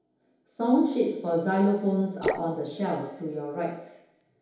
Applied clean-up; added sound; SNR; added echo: none; Drip / Splash, splatter; 9 dB; reverberation time 2.2 s.